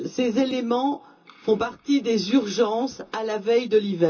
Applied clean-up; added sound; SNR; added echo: none; none; none; reverberation time 0.2 s.